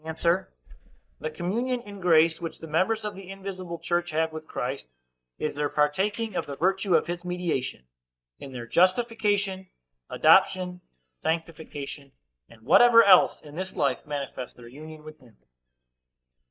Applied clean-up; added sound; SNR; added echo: neural mask model DeepFilterNet 3.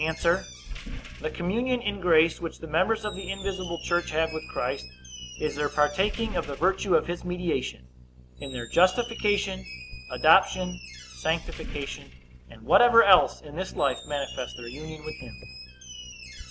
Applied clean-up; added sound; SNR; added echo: none; Squeak; 14 dB; none.